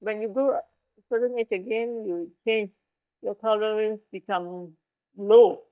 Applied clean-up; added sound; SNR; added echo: neural mask model DeepFilterNet 3.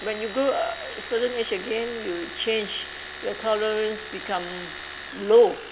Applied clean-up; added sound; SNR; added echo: none; Domestic sounds, home sounds; 12 dB; none.